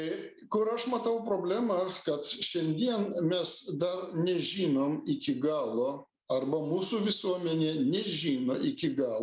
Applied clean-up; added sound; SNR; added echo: none; none; none; none.